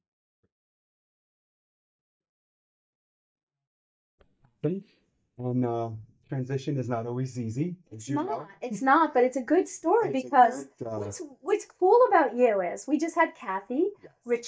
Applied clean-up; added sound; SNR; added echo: neural mask model DeepFilterNet 3.